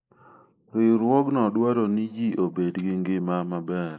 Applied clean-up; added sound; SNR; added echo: neural mask model Resemble Enhance denoiser.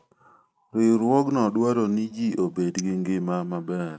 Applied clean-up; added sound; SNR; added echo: neural mask model RNNoise.